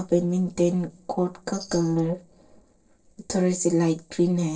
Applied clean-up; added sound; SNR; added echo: neural separator model SepFormer DNS4.